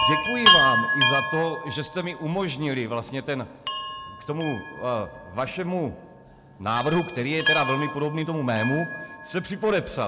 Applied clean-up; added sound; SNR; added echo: none; Chime; 0 dB; none.